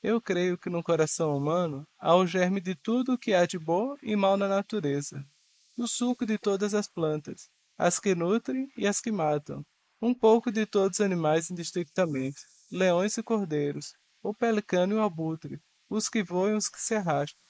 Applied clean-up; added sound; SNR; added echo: neural mask model Resemble Enhance denoiser.